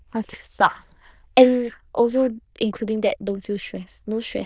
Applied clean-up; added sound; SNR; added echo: neural diffusion model UNIVERSE++.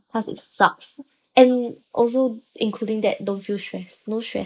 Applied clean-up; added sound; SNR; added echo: neural mask model Resemble Enhance denoiser.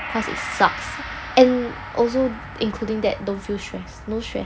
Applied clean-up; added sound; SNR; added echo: none; Gong; 12 dB; none.